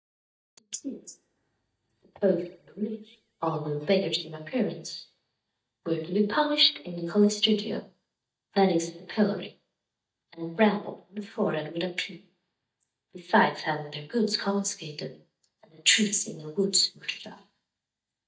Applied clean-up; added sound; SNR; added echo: neural mask model DeepFilterNet 3.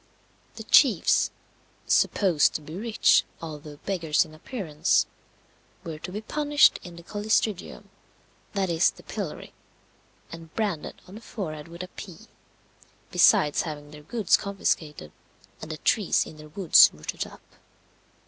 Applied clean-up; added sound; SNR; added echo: none; none; none; none.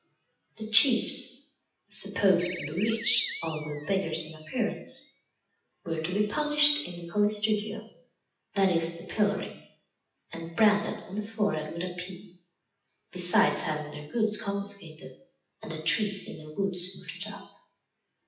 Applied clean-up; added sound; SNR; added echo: classical method WPE with log-MMSE.